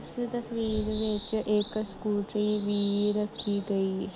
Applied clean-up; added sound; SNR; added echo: none; Bird vocalization, bird call, bird song; 11 dB; none.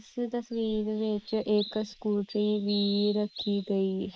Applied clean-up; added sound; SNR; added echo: neural mask model Resemble Enhance denoiser.